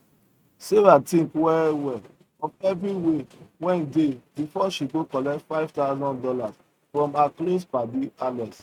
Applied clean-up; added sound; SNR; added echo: neural mask model RNNoise.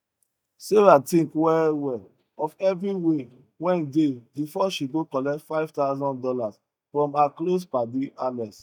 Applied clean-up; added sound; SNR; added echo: neural mask model DeepFilterNet 3.